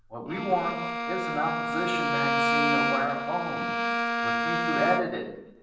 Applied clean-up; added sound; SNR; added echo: none; Bowed string instrument; -3 dB; reverberation time 0.7 s.